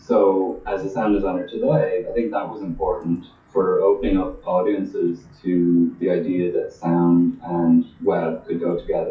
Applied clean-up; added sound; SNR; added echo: classical method WPE with log-MMSE.